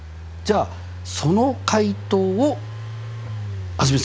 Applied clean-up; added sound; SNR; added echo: none; Engine; 9 dB; none.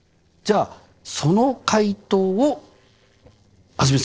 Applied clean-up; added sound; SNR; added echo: neural separator model SepFormer DNS4.